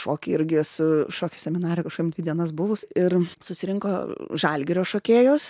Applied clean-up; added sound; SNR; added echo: none; none; none; none.